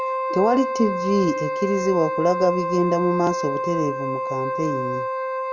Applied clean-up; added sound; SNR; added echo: none; Wind instrument, woodwind instrument; 2 dB; none.